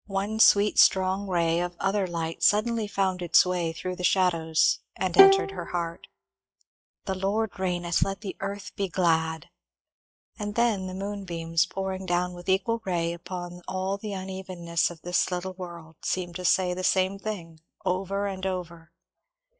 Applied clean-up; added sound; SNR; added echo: classical method log-MMSE.